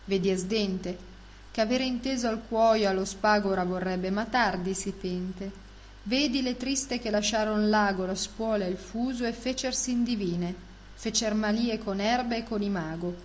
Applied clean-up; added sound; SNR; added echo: none; none; none; none.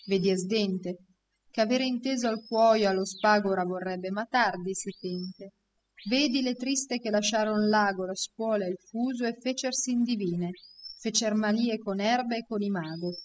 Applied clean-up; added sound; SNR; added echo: classical method spectral subtraction.